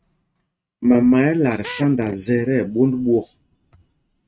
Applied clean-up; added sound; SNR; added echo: neural mask model RNNoise.